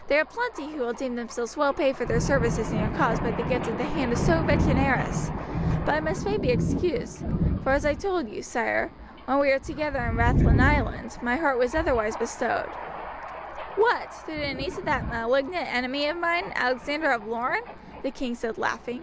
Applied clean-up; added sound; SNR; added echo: none; Thunder; 2 dB; none.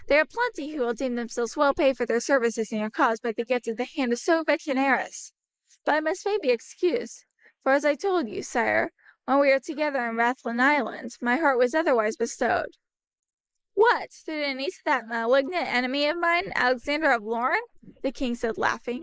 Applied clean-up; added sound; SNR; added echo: neural mask model Resemble Enhance denoiser.